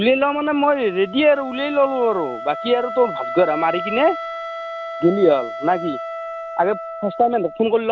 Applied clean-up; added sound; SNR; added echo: none; Wind instrument, woodwind instrument; 10 dB; none.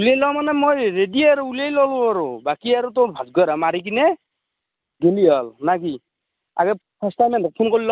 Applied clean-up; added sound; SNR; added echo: none; none; none; none.